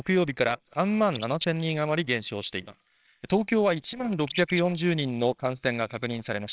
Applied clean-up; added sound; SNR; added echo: neural separator model SepFormer WHAMR!.